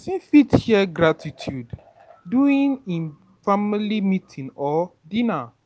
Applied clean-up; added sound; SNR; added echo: none; none; none; none.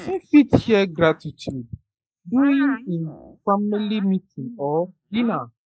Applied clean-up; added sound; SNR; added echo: neural mask model Resemble Enhance denoiser.